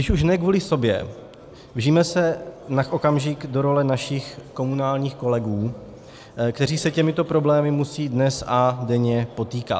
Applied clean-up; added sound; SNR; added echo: none; none; none; none.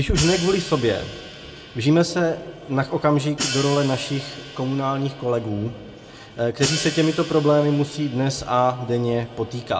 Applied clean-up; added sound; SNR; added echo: none; Hi-hat; 12 dB; reverberation time 1.3 s.